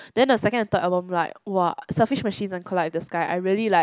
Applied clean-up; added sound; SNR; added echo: none; none; none; none.